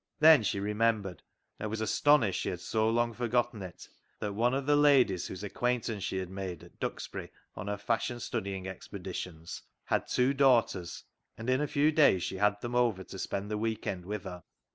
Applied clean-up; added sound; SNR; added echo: none; none; none; none.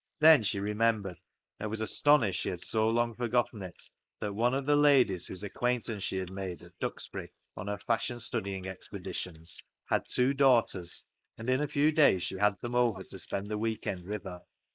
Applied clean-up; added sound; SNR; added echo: neural mask model Resemble Enhance denoiser.